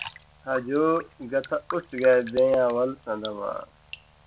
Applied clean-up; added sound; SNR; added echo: none; Raindrop; 16 dB; none.